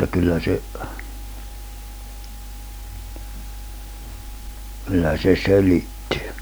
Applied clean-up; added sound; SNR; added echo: none; none; none; none.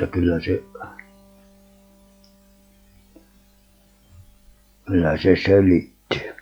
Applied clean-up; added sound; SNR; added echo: classical method log-MMSE.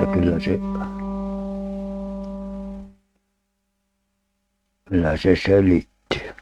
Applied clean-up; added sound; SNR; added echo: neural mask model RNNoise.